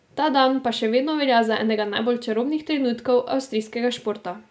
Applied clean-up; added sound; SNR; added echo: none; none; none; none.